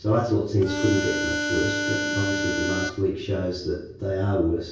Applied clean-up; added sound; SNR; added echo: none; Harmonica; 2 dB; reverberation time 0.6 s.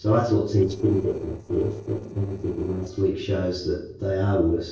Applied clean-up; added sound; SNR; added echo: neural separator model SepFormer DNS4.